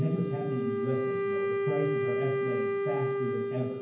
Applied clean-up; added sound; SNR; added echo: none; Wind instrument, woodwind instrument; -3 dB; reverberation time 0.9 s.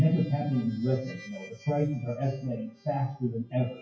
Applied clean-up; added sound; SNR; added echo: classical method WPE with log-MMSE.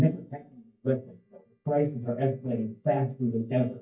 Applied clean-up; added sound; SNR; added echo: neural mask model DeepFilterNet 3.